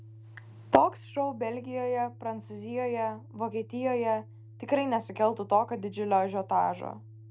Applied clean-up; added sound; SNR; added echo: none; Organ; 19 dB; none.